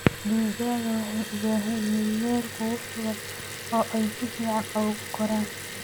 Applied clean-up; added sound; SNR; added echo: none; Liquid; 10 dB; none.